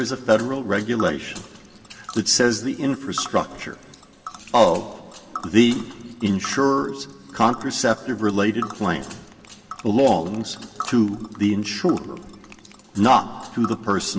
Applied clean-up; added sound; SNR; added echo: none; Tick; 17 dB; reverberation time 2.2 s.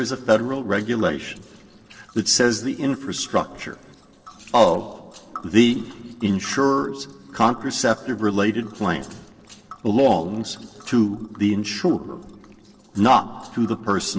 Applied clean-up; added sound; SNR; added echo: neural separator model SepFormer DNS4.